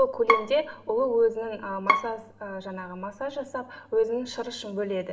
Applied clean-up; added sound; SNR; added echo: none; Bowed string instrument; 3 dB; reverberation time 1.4 s.